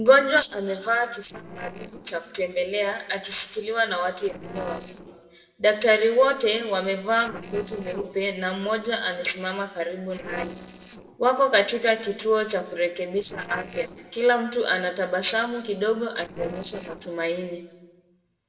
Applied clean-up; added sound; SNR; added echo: neural separator model SepFormer DNS4.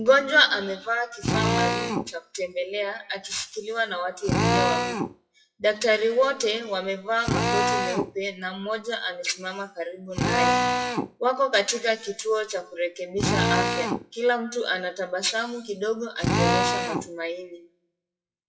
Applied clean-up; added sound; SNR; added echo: classical method WPE with log-MMSE.